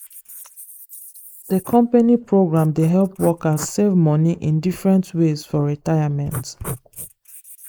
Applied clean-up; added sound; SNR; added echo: neural mask model Resemble Enhance denoiser.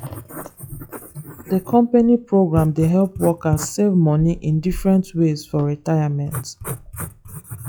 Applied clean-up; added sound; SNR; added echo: classical method log-MMSE.